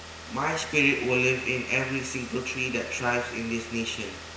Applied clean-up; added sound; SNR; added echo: none; Car; 13 dB; reverberation time 0.9 s.